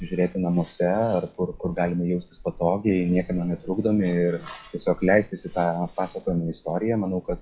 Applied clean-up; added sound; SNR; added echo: classical method log-MMSE.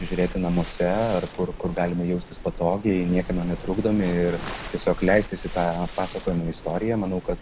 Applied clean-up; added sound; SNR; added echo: none; Waves, surf; 12 dB; none.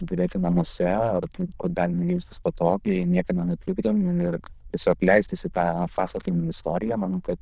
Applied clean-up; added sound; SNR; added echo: neural diffusion model UNIVERSE++.